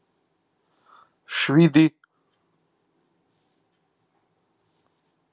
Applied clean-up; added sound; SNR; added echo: none; none; none; none.